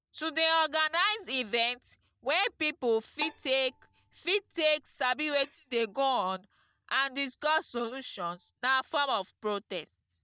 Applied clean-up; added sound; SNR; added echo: neural mask model DeepFilterNet 3.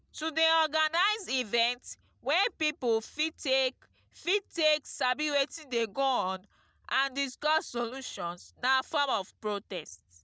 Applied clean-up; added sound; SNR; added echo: none; none; none; none.